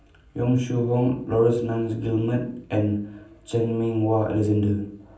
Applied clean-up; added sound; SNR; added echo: none; none; none; reverberation time 0.6 s.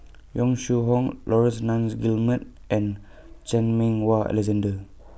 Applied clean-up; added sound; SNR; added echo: none; none; none; none.